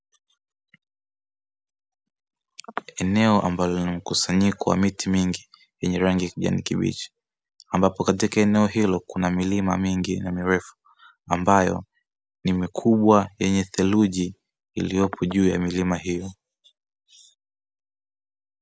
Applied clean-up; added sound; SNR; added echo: none; none; none; none.